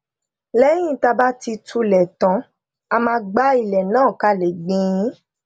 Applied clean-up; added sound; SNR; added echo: none; none; none; none.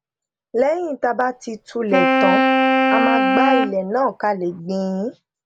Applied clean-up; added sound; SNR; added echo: none; Wind instrument, woodwind instrument; -4 dB; none.